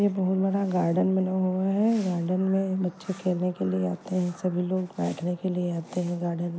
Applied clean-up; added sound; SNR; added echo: none; none; none; none.